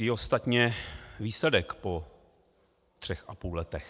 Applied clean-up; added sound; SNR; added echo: none; none; none; none.